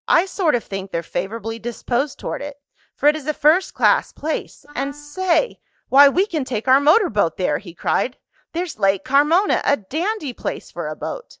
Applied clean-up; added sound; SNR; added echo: neural mask model DeepFilterNet 3.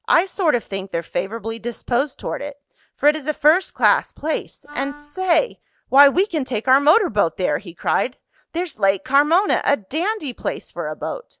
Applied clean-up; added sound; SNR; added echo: none; Wind instrument, woodwind instrument; 20 dB; none.